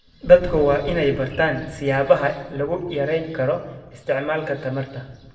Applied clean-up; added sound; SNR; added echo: none; Thunder; 16 dB; reverberation time 1.0 s.